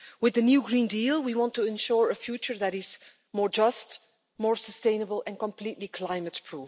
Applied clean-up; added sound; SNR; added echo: none; none; none; none.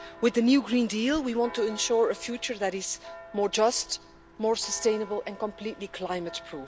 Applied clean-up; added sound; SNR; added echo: none; Church bell; 19 dB; none.